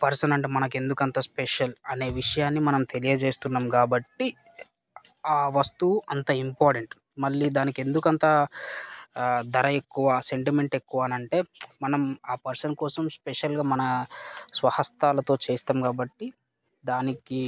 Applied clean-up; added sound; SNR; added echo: none; Thump, thud; 20 dB; none.